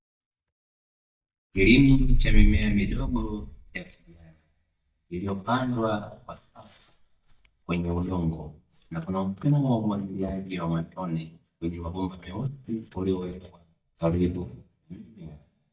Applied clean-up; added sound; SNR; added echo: neural mask model DeepFilterNet 3.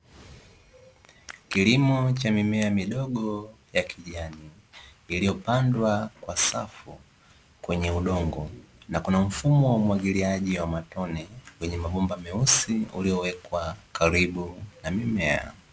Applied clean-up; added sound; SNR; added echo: none; none; none; none.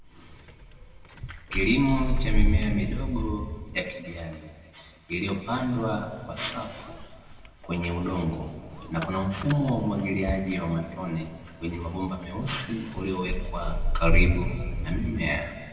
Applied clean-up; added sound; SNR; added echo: none; Engine starting / Motor vehicle (road); 0 dB; reverberation time 2.0 s.